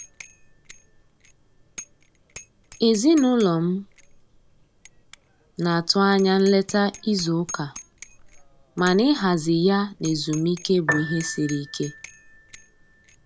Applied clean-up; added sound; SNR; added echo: none; Bicycle bell + Piano; 15 dB; none.